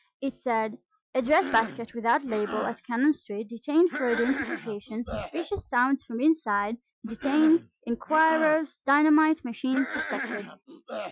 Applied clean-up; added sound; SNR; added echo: classical method Wiener filter.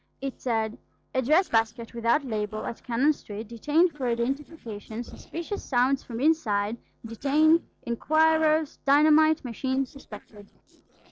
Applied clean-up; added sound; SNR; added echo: neural separator model SepFormer DNS4.